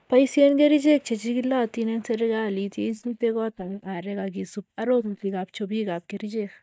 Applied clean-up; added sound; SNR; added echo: neural mask model DeepFilterNet 3.